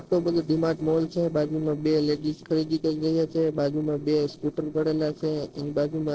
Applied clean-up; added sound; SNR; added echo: neural separator model SepFormer DNS4.